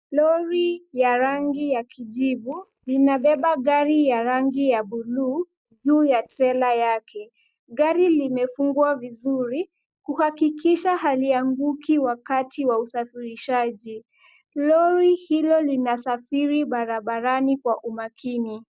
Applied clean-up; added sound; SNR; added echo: neural mask model DeepFilterNet 3.